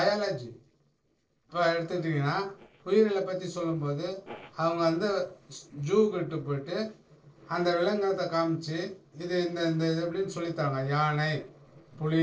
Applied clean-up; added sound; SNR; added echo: neural separator model SepFormer DNS4.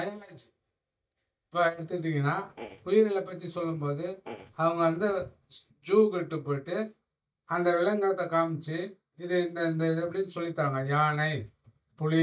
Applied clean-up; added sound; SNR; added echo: neural mask model DeepFilterNet 3.